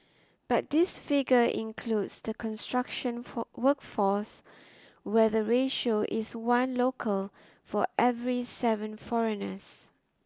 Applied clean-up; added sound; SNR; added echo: none; none; none; none.